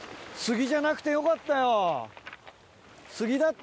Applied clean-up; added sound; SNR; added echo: none; none; none; none.